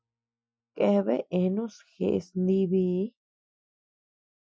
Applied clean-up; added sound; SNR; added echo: classical method Wiener filter.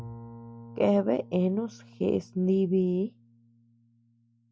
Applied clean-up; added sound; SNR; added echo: none; Bowed string instrument; 19 dB; none.